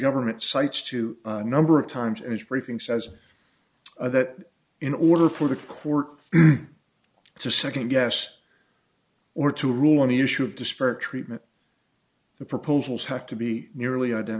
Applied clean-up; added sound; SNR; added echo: none; none; none; none.